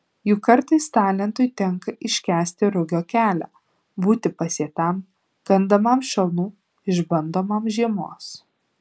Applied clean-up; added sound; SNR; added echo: none; none; none; none.